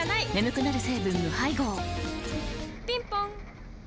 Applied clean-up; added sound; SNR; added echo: none; Bus; 13 dB; none.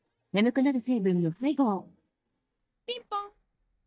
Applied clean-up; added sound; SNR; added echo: neural mask model DeepFilterNet 3.